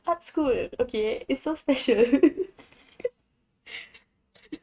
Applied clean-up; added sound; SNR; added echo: neural mask model RNNoise.